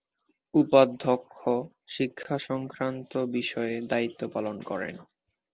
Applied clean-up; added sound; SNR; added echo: none; none; none; none.